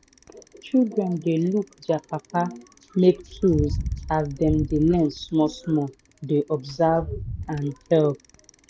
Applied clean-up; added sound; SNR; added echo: none; Bicycle; 12 dB; none.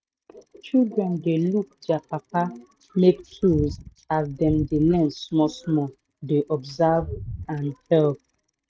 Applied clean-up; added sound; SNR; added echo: neural mask model RNNoise.